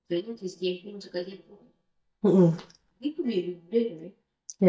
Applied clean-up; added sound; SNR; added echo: neural mask model DeepFilterNet 3.